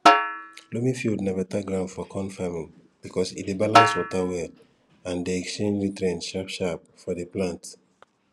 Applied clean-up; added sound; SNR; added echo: none; Snare drum; -4 dB; none.